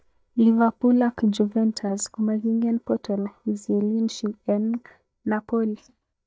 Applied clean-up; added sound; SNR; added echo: neural mask model DeepFilterNet 3.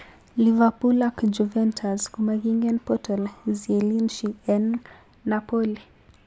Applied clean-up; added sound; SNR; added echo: none; none; none; none.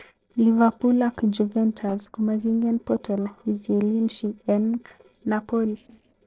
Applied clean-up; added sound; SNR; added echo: neural separator model SepFormer DNS4.